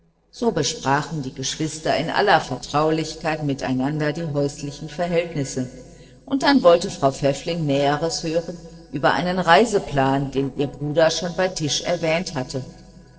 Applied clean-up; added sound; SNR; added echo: neural separator model SepFormer DNS4.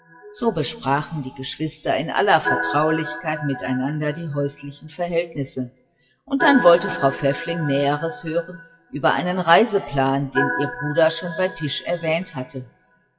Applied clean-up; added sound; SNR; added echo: classical method WPE with log-MMSE.